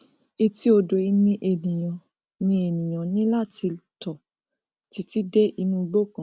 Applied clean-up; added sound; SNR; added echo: none; none; none; none.